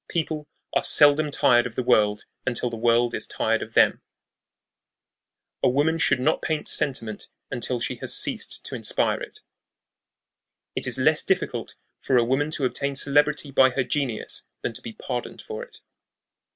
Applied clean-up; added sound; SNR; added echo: none; none; none; none.